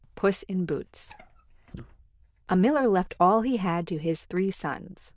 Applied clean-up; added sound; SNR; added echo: neural diffusion model UNIVERSE++.